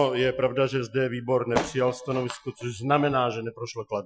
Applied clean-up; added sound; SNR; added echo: classical method Wiener filter.